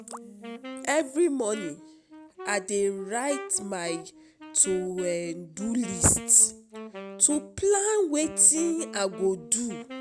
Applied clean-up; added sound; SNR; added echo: none; Wind instrument, woodwind instrument; 16 dB; none.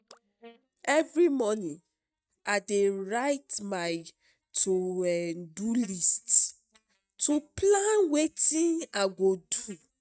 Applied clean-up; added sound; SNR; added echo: neural mask model DeepFilterNet 3.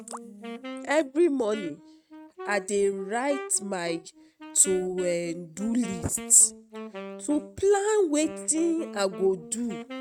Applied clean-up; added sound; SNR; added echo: neural mask model RNNoise.